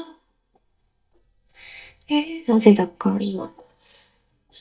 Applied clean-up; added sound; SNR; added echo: neural mask model DeepFilterNet 3.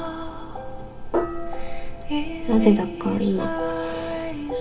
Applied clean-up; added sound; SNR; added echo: none; Gong; 1 dB; reverberation time 0.2 s.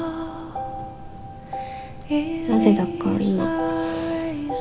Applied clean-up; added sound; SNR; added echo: none; none; none; none.